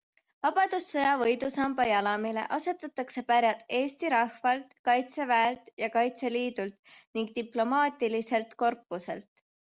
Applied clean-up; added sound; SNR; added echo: none; none; none; none.